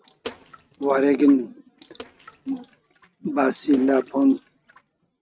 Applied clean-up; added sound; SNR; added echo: neural mask model RNNoise.